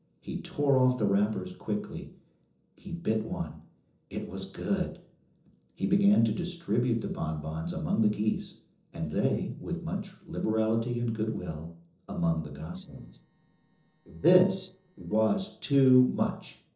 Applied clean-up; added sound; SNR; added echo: neural separator model SepFormer DNS4.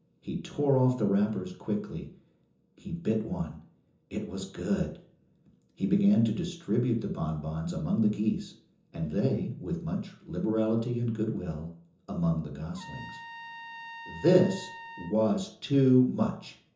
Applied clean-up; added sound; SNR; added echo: none; Trumpet; 15 dB; reverberation time 0.6 s.